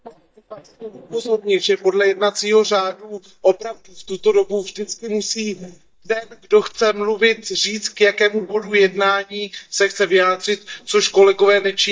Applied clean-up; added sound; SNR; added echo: neural mask model DeepFilterNet 3.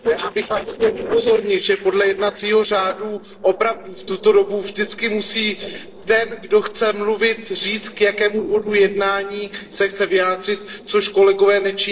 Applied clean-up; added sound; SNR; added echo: neural separator model SepFormer DNS4.